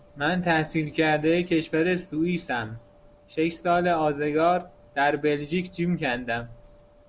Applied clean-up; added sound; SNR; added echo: none; none; none; none.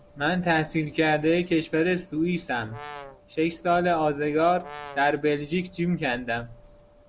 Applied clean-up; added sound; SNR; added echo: none; Brass instrument; 16 dB; none.